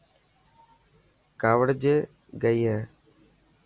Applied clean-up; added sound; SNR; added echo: none; none; none; none.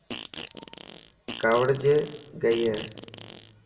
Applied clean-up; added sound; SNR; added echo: none; Fart; 14 dB; reverberation time 1.1 s.